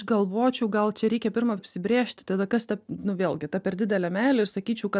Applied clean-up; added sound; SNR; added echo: none; none; none; none.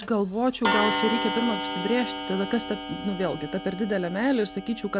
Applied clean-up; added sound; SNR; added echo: none; Clock; 4 dB; none.